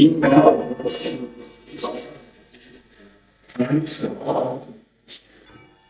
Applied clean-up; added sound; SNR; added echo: neural mask model DeepFilterNet 3.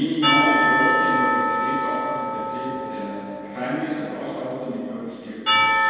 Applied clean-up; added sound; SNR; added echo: none; Church bell / Percussion; -4 dB; reverberation time 2.1 s.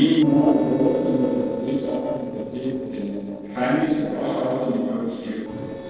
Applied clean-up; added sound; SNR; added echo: neural separator model SepFormer DNS4.